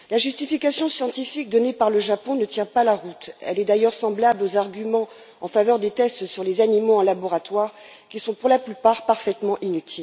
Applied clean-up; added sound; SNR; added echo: none; none; none; none.